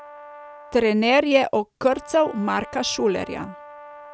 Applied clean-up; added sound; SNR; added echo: none; Brass instrument; 19 dB; none.